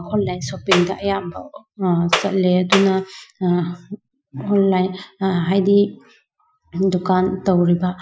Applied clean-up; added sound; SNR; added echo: classical method Wiener filter.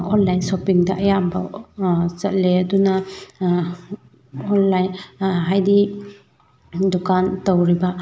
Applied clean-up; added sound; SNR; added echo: none; none; none; none.